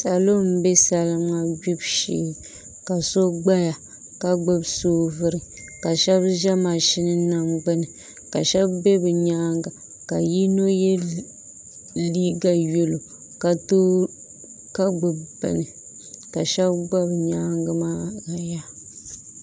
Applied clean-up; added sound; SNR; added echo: none; none; none; none.